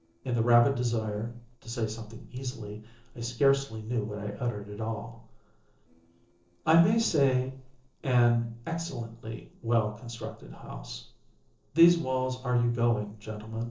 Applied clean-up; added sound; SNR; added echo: neural separator model SepFormer DNS4.